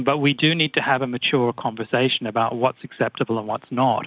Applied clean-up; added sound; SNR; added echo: none; none; none; none.